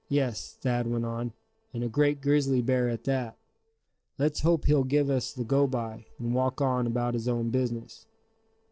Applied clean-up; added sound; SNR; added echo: neural separator model SepFormer DNS4.